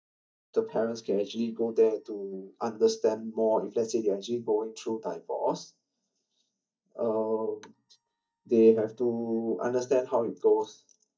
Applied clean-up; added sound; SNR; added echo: neural mask model DeepFilterNet 3.